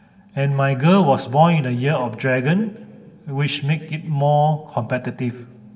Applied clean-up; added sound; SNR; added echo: none; none; none; reverberation time 2.4 s.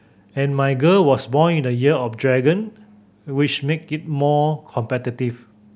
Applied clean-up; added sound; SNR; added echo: none; none; none; none.